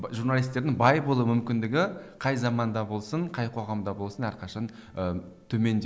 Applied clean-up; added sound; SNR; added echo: none; none; none; none.